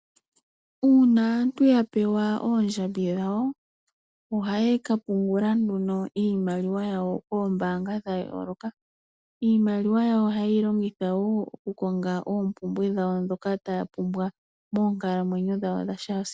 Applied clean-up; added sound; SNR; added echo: none; none; none; none.